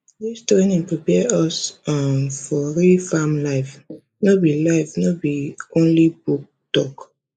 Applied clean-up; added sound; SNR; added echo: neural mask model Resemble Enhance denoiser.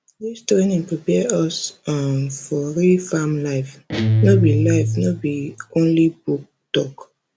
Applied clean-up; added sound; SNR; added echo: none; Guitar; 0 dB; none.